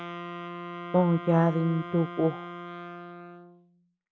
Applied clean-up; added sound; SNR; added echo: none; Wind instrument, woodwind instrument; 11 dB; none.